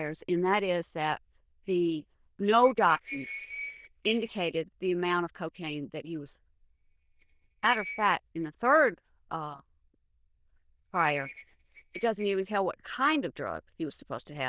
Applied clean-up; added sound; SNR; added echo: neural diffusion model UNIVERSE++.